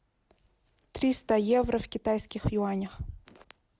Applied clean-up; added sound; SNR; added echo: none; none; none; none.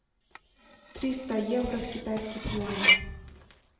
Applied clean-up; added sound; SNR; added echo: none; Cutlery, silverware; -1 dB; reverberation time 0.9 s.